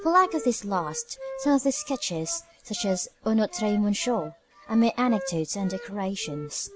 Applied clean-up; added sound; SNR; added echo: none; Wind instrument, woodwind instrument; 15 dB; none.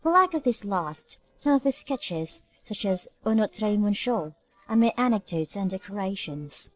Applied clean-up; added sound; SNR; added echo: neural separator model SepFormer DNS4.